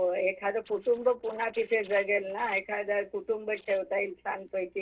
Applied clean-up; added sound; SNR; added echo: neural separator model SepFormer DNS4.